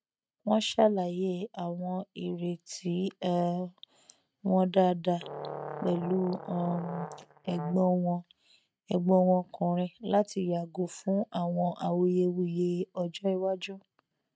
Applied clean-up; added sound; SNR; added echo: neural mask model RNNoise.